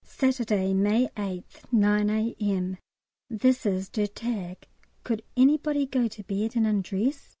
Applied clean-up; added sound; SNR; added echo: none; none; none; none.